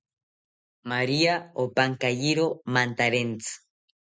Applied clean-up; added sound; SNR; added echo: none; none; none; none.